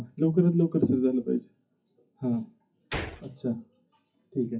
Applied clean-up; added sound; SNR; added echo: classical method WPE with log-MMSE.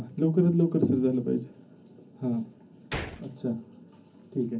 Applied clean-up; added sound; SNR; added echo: none; Gunshot, gunfire; 14 dB; reverberation time 0.4 s.